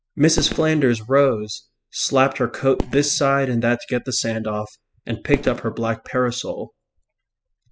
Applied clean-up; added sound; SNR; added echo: classical method spectral subtraction.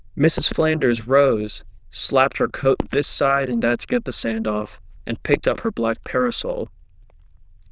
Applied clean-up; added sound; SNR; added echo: neural diffusion model UNIVERSE++.